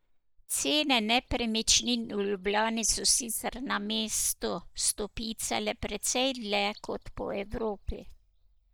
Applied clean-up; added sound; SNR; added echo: neural mask model DeepFilterNet 3.